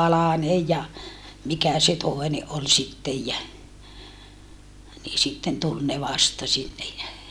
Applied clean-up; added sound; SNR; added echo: none; none; none; none.